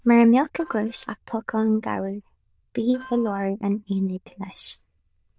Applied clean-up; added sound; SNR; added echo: neural diffusion model UNIVERSE++.